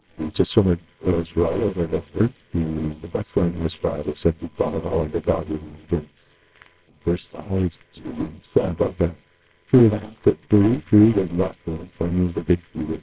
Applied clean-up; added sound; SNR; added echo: neural separator model SepFormer WHAMR!.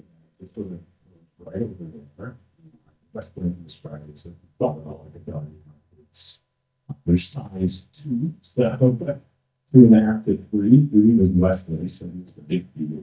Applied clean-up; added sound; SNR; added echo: neural mask model DeepFilterNet 3.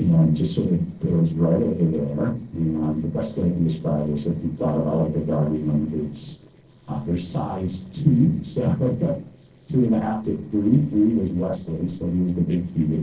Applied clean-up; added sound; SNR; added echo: neural separator model SepFormer DNS4.